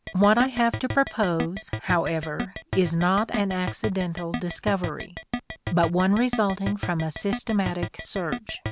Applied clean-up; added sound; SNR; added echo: none; Keyboard (musical); 9 dB; none.